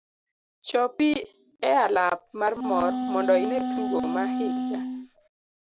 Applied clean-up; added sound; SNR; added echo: none; Wind instrument, woodwind instrument; 2 dB; none.